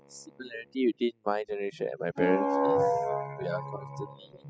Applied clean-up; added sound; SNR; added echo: classical method spectral subtraction.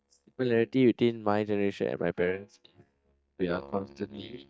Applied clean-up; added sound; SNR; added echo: neural mask model DeepFilterNet 3.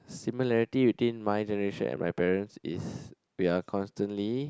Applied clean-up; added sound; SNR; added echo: none; none; none; none.